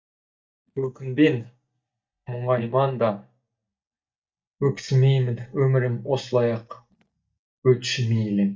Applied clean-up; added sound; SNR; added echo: neural mask model DeepFilterNet 3.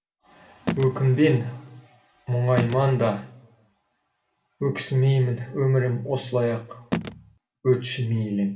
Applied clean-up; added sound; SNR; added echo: none; Telephone; 9 dB; reverberation time 0.8 s.